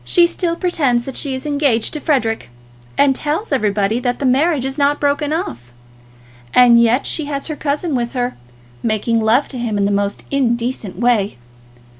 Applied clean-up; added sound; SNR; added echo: none; none; none; none.